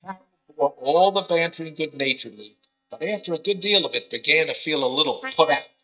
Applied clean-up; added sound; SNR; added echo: neural mask model DeepFilterNet 3.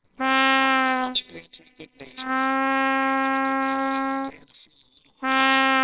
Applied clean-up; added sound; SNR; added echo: neural separator model SepFormer WHAMR!.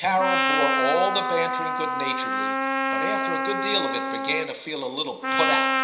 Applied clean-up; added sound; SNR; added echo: none; Trumpet; -2 dB; reverberation time 0.9 s.